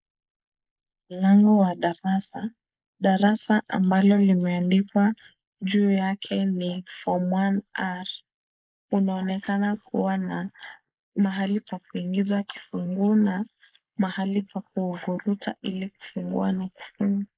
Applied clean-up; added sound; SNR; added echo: neural mask model Resemble Enhance denoiser.